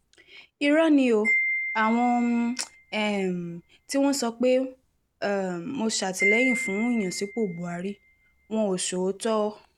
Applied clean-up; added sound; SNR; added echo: none; Wind chime; 8 dB; none.